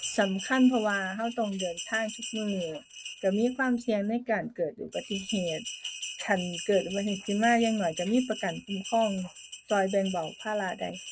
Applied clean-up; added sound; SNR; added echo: neural mask model RNNoise.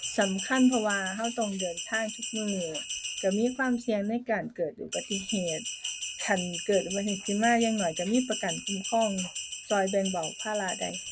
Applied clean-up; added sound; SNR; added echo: none; Bell; 7 dB; none.